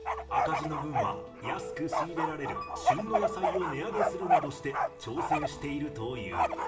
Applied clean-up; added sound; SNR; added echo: none; Bark; -3 dB; reverberation time 1.2 s.